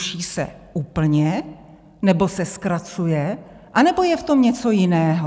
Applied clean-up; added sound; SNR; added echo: none; none; none; none.